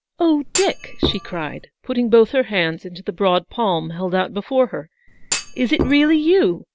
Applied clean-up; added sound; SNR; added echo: none; Thump, thud; 7 dB; none.